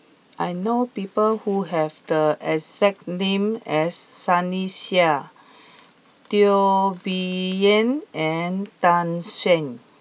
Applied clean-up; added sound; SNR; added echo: none; none; none; none.